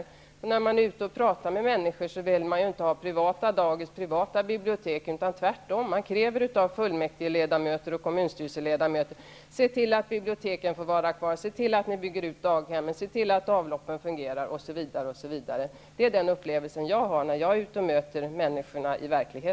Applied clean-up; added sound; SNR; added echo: none; none; none; none.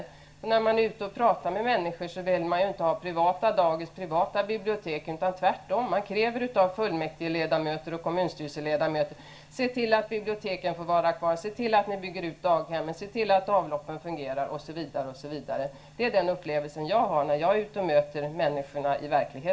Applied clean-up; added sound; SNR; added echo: none; none; none; reverberation time 0.3 s.